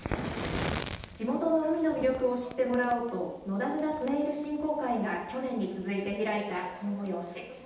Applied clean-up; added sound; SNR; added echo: none; Fire; 10 dB; reverberation time 0.9 s.